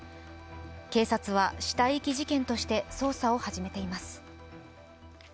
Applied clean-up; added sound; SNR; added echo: none; none; none; none.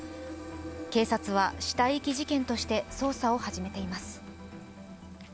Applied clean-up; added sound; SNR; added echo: none; Fill (with liquid); 14 dB; none.